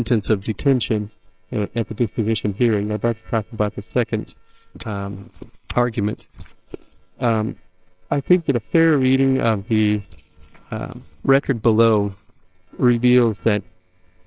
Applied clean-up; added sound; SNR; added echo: neural separator model SepFormer WHAMR!.